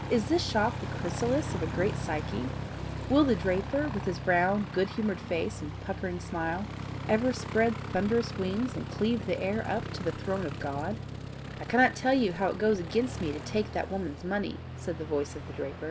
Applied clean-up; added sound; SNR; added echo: none; Aircraft; 7 dB; none.